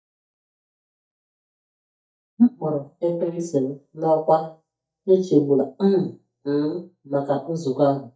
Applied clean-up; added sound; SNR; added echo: neural mask model DeepFilterNet 3.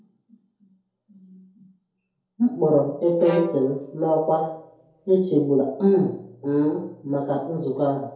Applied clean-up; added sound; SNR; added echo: none; Bowed string instrument; 15 dB; reverberation time 2.2 s.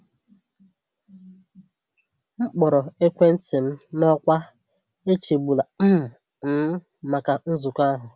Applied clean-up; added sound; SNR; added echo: none; none; none; none.